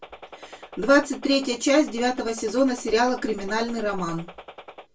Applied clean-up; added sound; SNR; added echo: none; Gunshot, gunfire; 19 dB; reverberation time 0.2 s.